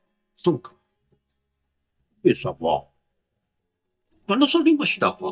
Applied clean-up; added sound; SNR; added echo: neural mask model DeepFilterNet 3.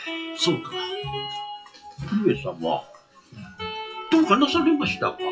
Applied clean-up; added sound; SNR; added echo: classical method WPE with log-MMSE.